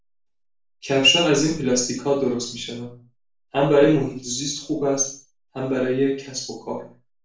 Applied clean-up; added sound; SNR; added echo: none; none; none; reverberation time 0.4 s.